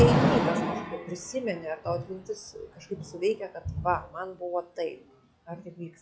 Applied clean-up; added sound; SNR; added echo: classical method log-MMSE.